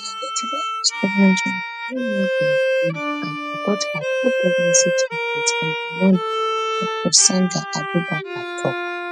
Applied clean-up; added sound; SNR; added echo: classical method spectral subtraction.